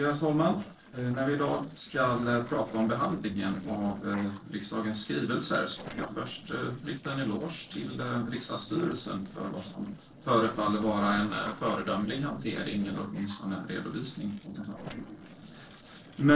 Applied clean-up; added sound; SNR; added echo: neural separator model SepFormer DNS4.